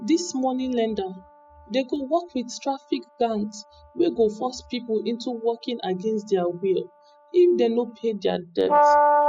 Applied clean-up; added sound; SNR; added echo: classical method spectral subtraction.